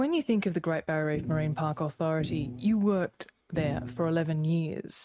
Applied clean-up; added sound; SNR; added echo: neural mask model RNNoise.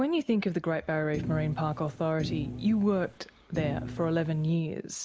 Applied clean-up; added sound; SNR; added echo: none; Thump, thud; 8 dB; none.